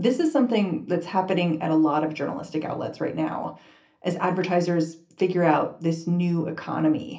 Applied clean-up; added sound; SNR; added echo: none; none; none; reverberation time 0.3 s.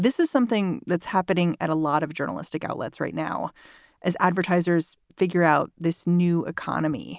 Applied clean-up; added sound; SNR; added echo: none; none; none; none.